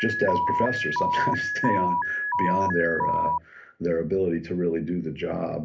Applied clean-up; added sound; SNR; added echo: none; Alarm; 0 dB; reverberation time 0.3 s.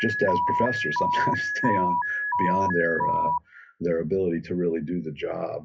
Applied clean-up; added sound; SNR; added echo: classical method WPE with log-MMSE.